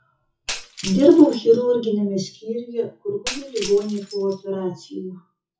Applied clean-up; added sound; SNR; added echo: classical method WPE with log-MMSE.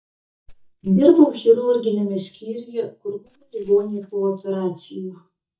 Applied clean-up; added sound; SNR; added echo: neural mask model DeepFilterNet 3.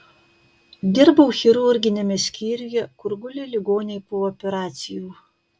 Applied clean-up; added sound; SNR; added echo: none; none; none; none.